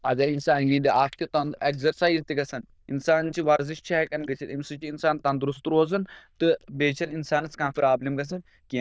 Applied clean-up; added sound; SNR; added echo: neural diffusion model UNIVERSE++.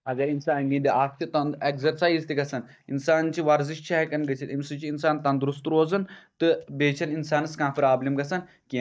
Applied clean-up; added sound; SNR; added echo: neural mask model DeepFilterNet 3.